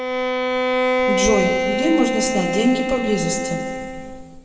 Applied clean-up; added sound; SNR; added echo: none; Bowed string instrument; -1 dB; reverberation time 1.6 s.